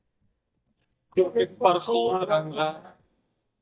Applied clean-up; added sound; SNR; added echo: neural mask model DeepFilterNet 3.